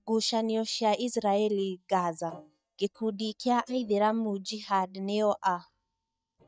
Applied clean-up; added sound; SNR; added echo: neural mask model DeepFilterNet 3.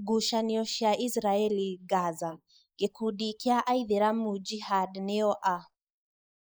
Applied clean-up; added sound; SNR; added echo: neural mask model Resemble Enhance denoiser.